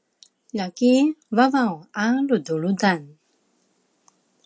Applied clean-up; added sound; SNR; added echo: none; none; none; none.